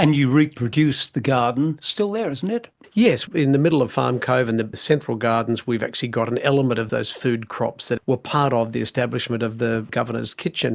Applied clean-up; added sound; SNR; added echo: none; none; none; none.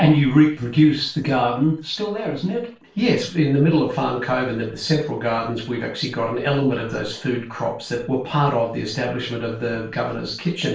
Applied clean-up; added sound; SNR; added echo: none; none; none; reverberation time 0.3 s.